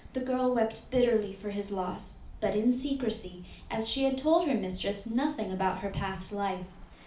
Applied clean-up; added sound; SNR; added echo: none; Bird; 19 dB; reverberation time 0.4 s.